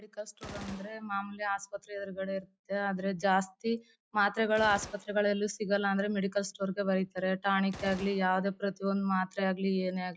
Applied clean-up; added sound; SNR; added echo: classical method log-MMSE.